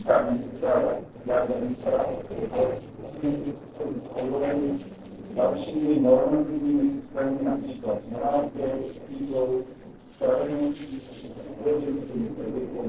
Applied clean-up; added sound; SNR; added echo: neural separator model SepFormer DNS4.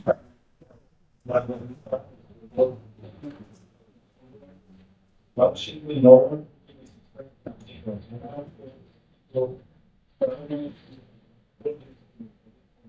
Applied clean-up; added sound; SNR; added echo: neural mask model DeepFilterNet 3.